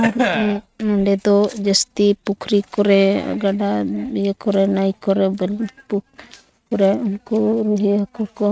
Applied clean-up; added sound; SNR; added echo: neural mask model RNNoise.